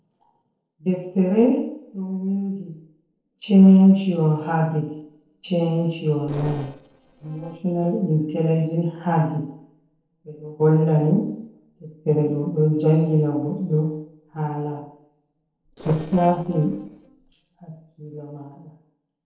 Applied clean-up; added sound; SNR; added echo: neural separator model SepFormer DNS4.